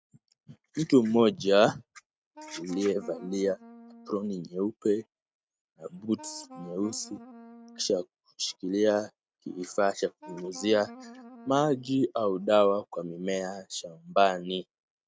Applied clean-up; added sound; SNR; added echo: neural mask model RNNoise.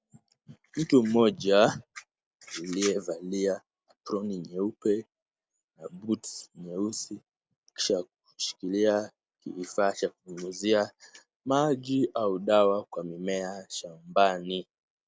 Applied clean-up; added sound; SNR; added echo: none; none; none; none.